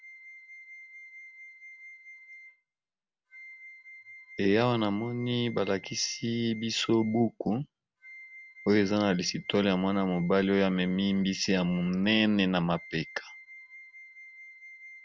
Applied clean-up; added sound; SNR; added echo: none; Wind instrument, woodwind instrument; 20 dB; none.